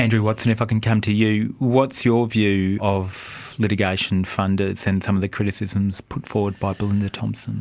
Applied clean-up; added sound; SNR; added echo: none; none; none; none.